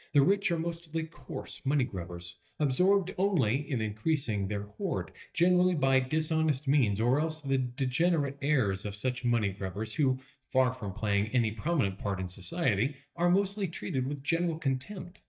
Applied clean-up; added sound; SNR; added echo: neural mask model DeepFilterNet 3.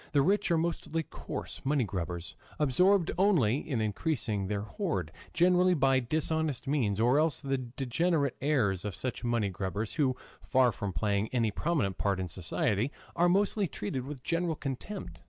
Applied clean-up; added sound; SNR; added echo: none; none; none; none.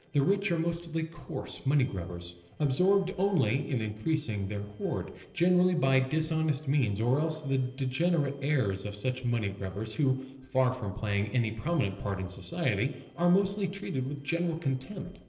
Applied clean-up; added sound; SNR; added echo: neural separator model SepFormer DNS4.